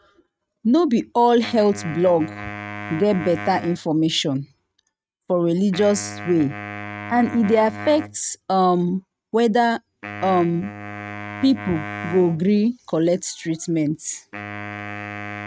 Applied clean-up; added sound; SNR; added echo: neural mask model RNNoise.